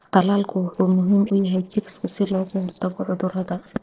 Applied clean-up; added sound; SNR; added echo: neural separator model SepFormer DNS4.